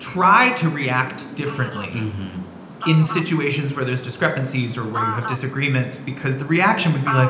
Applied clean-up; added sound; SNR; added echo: none; Fowl; 11 dB; reverberation time 0.8 s.